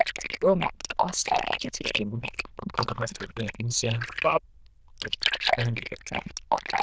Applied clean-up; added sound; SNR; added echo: neural diffusion model UNIVERSE++.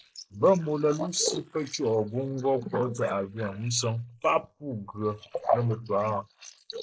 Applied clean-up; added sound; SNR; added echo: neural mask model Resemble Enhance denoiser.